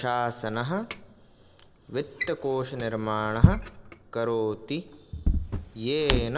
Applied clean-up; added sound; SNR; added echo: none; Drawer open or close; 0 dB; none.